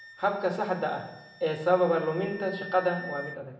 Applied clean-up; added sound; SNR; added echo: none; Wind instrument, woodwind instrument; 16 dB; reverberation time 0.7 s.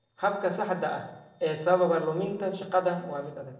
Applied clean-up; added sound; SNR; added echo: neural separator model SepFormer DNS4.